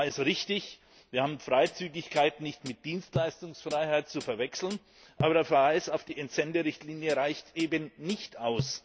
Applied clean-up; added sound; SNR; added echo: none; Hi-hat; 12 dB; none.